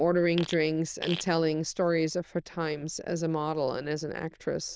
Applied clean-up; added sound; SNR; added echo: neural diffusion model UNIVERSE++.